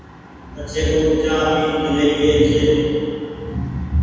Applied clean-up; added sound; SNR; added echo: none; none; none; reverberation time 2.1 s.